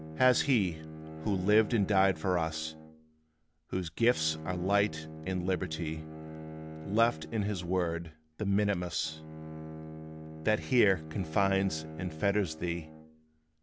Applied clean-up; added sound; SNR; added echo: none; Bowed string instrument; 12 dB; none.